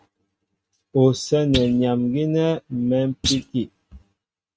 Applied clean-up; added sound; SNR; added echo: neural mask model RNNoise.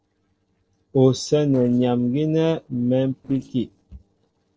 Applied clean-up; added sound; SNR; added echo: neural separator model SepFormer DNS4.